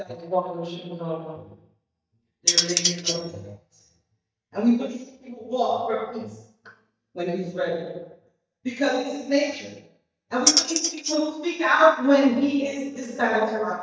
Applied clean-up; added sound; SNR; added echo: neural mask model DeepFilterNet 3.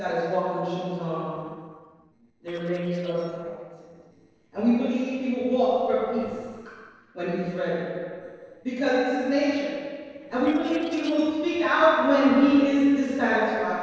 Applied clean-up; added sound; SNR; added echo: neural separator model SepFormer DNS4.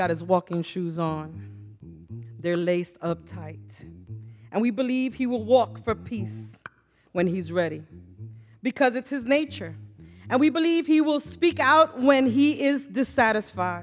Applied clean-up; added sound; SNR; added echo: none; none; none; none.